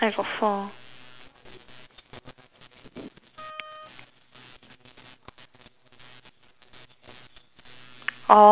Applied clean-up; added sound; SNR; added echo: none; Wind instrument, woodwind instrument; 20 dB; none.